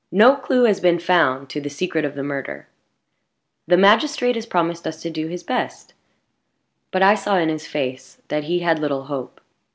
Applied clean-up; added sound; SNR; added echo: none; none; none; none.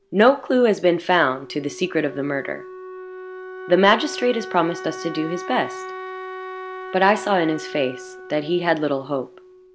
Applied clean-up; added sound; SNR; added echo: none; Wind instrument, woodwind instrument; 13 dB; none.